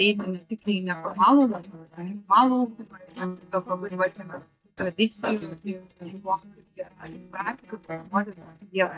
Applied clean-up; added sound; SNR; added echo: neural mask model DeepFilterNet 3.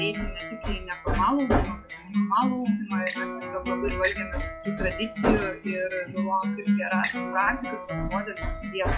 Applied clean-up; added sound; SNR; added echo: classical method log-MMSE.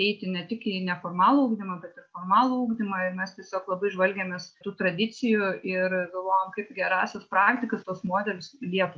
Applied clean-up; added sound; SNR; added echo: none; none; none; none.